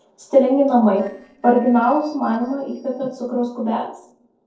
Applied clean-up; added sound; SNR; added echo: neural separator model SepFormer DNS4.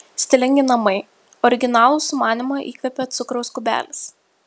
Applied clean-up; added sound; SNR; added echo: none; none; none; none.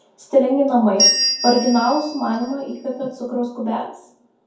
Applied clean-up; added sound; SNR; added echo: none; Bell; 2 dB; reverberation time 0.6 s.